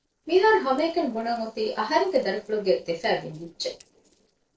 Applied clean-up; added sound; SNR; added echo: neural separator model SepFormer DNS4.